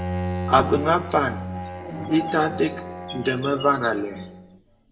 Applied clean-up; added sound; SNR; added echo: none; Bowed string instrument; 7 dB; reverberation time 0.6 s.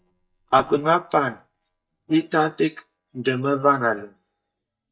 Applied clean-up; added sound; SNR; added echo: neural mask model DeepFilterNet 3.